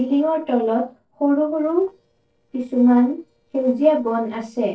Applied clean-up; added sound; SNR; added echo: neural separator model SepFormer DNS4.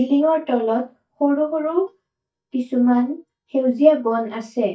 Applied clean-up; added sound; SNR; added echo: neural mask model DeepFilterNet 3.